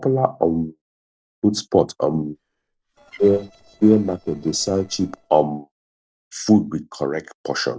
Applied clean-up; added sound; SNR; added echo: neural separator model SepFormer DNS4.